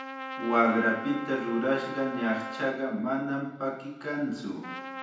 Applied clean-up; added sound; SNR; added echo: none; Trumpet; 11 dB; reverberation time 0.9 s.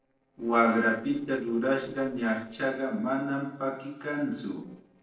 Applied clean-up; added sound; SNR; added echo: neural separator model SepFormer DNS4.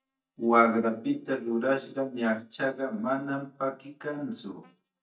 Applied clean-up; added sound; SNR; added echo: neural mask model DeepFilterNet 3.